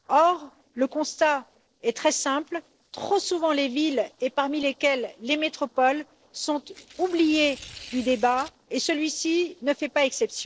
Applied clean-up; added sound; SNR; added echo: neural separator model SepFormer DNS4.